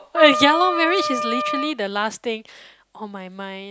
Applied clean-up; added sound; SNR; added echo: none; Wind instrument, woodwind instrument; 2 dB; none.